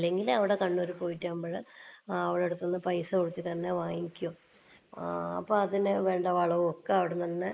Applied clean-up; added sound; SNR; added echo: neural mask model Resemble Enhance denoiser.